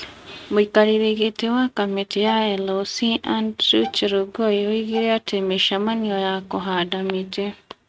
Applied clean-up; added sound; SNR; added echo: neural mask model RNNoise.